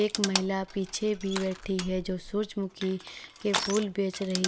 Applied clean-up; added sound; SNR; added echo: none; Crushing; 7 dB; none.